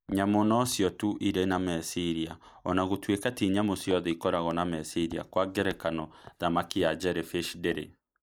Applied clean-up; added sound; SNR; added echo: neural mask model Resemble Enhance denoiser.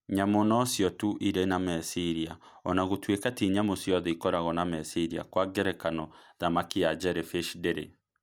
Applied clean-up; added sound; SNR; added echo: none; none; none; none.